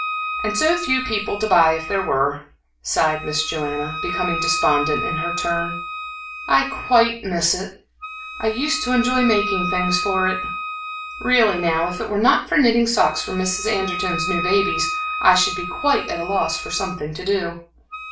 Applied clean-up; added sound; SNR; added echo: none; Wind instrument, woodwind instrument; 7 dB; reverberation time 0.3 s.